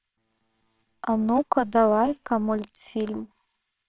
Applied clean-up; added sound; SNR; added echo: neural separator model SepFormer WHAMR!.